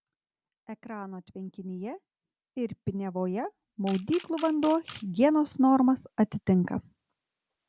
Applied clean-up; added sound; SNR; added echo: none; Camera; 19 dB; none.